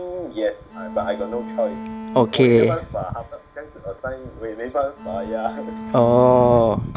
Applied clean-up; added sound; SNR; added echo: none; Bowed string instrument; 12 dB; none.